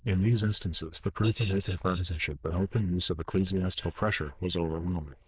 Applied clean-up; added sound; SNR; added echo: neural diffusion model UNIVERSE++.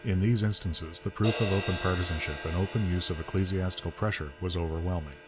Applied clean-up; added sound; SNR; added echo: none; Crash cymbal; 12 dB; none.